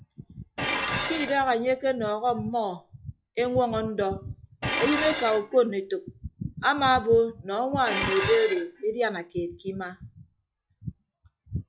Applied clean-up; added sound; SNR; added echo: classical method log-MMSE.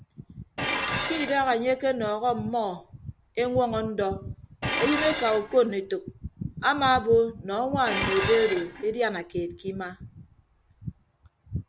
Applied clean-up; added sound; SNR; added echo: none; Dishes, pots, and pans; 8 dB; none.